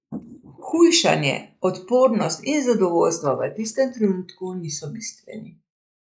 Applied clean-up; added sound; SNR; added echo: neural mask model Resemble Enhance denoiser.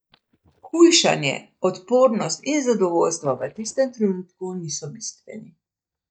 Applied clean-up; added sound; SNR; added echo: neural mask model DeepFilterNet 3.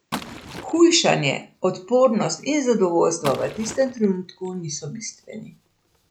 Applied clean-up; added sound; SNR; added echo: none; Liquid; 17 dB; none.